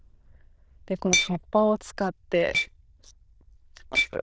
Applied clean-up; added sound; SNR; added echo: neural diffusion model UNIVERSE++.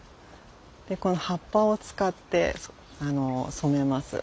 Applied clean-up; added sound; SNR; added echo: none; none; none; none.